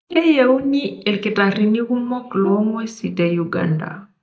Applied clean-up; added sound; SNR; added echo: neural mask model DeepFilterNet 3.